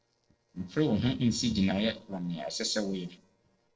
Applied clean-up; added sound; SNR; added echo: neural separator model SepFormer DNS4.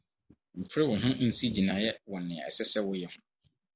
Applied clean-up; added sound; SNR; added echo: none; none; none; none.